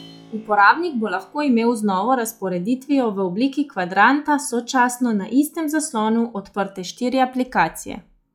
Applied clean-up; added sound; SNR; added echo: classical method log-MMSE.